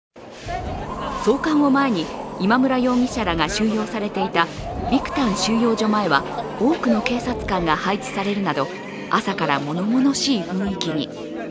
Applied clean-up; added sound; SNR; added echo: none; Wind; 12 dB; none.